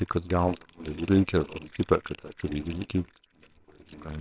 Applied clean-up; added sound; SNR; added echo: neural separator model SepFormer WHAMR!.